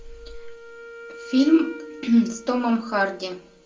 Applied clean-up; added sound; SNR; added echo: none; Wind instrument, woodwind instrument; 18 dB; reverberation time 0.2 s.